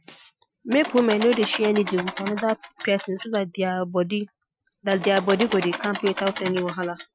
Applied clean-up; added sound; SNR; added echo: classical method Wiener filter.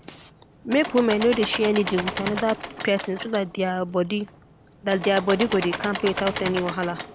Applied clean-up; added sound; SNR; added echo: none; Engine / Mechanisms; 9 dB; none.